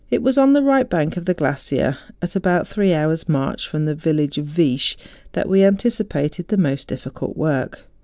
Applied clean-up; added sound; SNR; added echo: none; none; none; none.